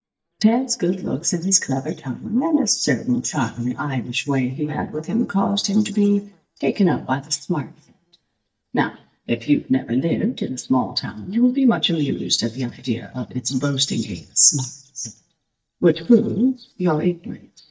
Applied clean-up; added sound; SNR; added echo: neural mask model DeepFilterNet 3.